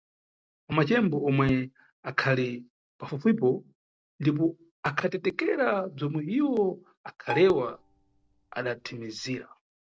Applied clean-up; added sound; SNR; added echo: neural separator model SepFormer DNS4.